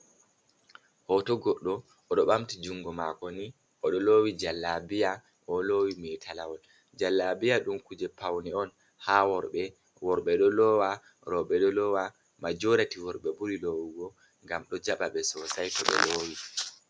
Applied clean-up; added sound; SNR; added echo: none; none; none; none.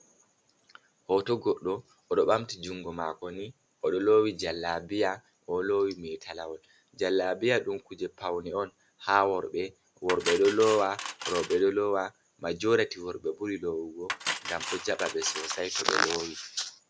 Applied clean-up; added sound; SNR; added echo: none; Cutlery, silverware; 10 dB; none.